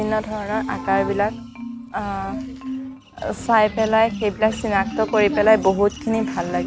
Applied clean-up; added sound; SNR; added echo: none; Marimba, xylophone; 10 dB; none.